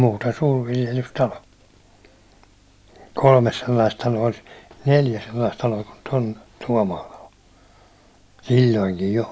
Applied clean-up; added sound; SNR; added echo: none; none; none; none.